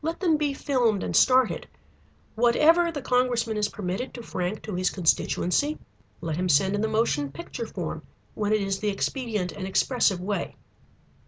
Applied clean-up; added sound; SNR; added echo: none; none; none; none.